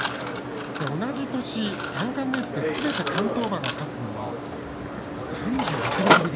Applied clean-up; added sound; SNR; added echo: none; Mechanisms; -2 dB; none.